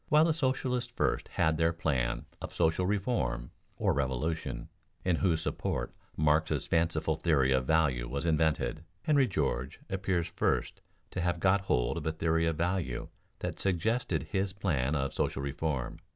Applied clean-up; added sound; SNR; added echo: none; none; none; none.